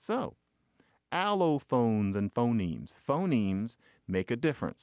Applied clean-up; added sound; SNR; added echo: none; none; none; none.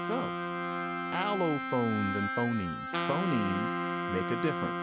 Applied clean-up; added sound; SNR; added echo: none; Bowed string instrument + Wind instrument, woodwind instrument; 0 dB; none.